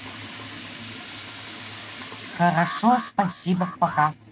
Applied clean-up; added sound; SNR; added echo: neural mask model RNNoise.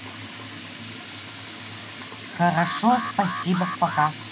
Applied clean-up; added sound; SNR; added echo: none; Alarm; 8 dB; none.